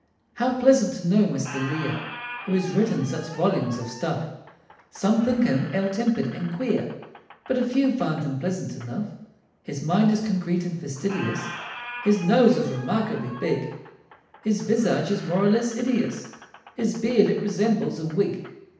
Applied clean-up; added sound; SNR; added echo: none; Squeak; 18 dB; reverberation time 0.8 s.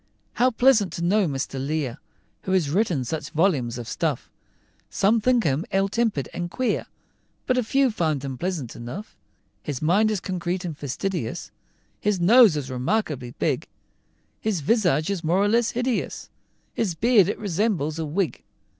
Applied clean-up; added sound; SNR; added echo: none; none; none; none.